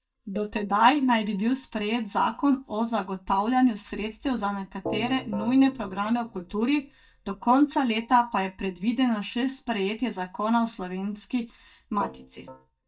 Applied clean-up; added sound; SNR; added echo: neural mask model DeepFilterNet 3.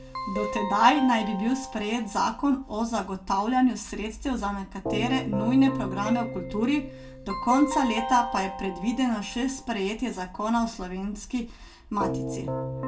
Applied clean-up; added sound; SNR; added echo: none; Keyboard (musical); 8 dB; reverberation time 0.2 s.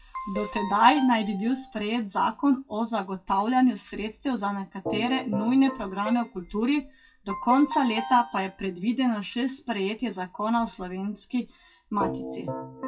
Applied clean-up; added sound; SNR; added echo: classical method WPE with log-MMSE.